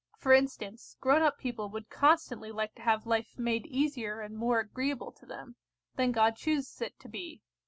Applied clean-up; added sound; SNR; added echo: none; none; none; none.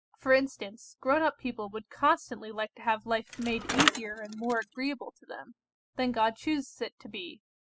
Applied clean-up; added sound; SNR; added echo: classical method spectral subtraction.